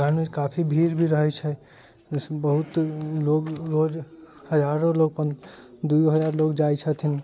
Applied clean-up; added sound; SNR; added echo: none; none; none; none.